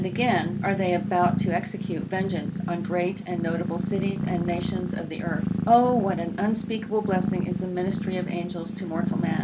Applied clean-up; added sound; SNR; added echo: none; Purr; 1 dB; none.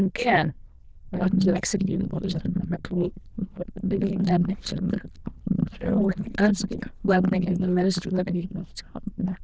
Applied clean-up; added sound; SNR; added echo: neural diffusion model UNIVERSE++.